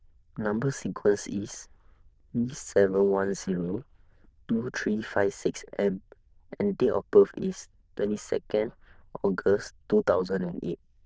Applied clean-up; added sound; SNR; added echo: neural diffusion model UNIVERSE++.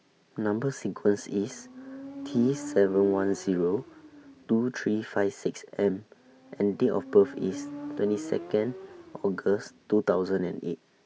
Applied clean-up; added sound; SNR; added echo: none; Motorcycle; 15 dB; none.